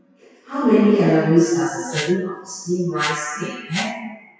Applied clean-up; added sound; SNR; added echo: classical method WPE with log-MMSE.